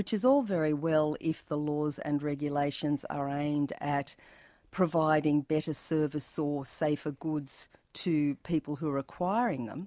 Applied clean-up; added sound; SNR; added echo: none; none; none; none.